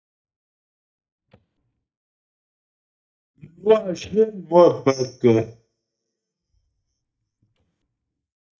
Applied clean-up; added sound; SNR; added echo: neural mask model DeepFilterNet 3.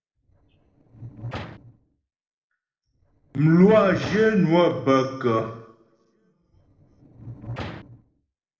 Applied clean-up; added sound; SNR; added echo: neural separator model SepFormer DNS4.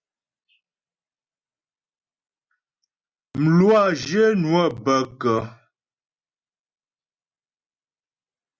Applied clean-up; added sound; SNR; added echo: none; none; none; none.